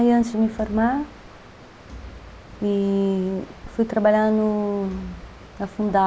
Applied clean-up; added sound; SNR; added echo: none; Thump, thud + Water; 19 dB; none.